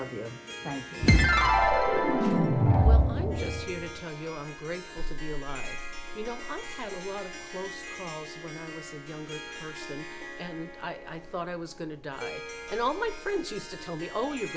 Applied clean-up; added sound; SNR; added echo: none; Harp; 14 dB; none.